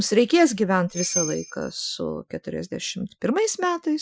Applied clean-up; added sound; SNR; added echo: classical method Wiener filter.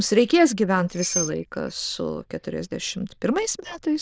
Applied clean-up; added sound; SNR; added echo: neural diffusion model UNIVERSE++.